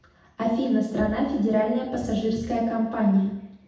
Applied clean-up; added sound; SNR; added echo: none; none; none; reverberation time 0.8 s.